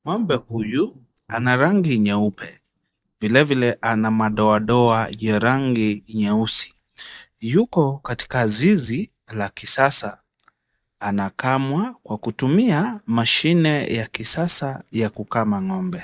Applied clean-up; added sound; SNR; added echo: neural mask model DeepFilterNet 3.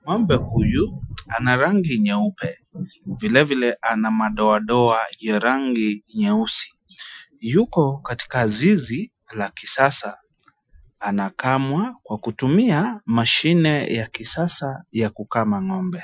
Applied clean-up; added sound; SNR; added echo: classical method Wiener filter.